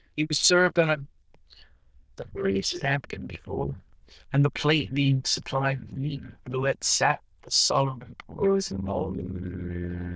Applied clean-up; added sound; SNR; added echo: neural diffusion model UNIVERSE++.